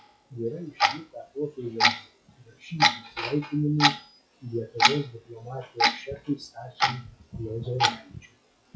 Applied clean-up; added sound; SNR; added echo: classical method log-MMSE.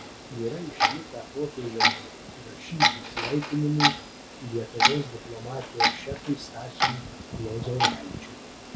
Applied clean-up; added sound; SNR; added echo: none; Clock; -4 dB; none.